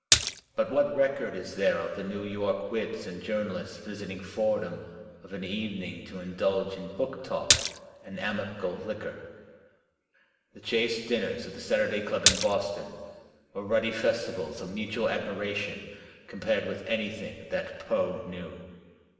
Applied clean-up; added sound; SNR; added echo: none; Splash, splatter; -4 dB; reverberation time 1.6 s.